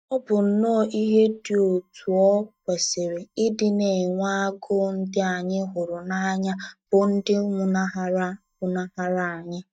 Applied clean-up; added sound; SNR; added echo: neural mask model DeepFilterNet 3.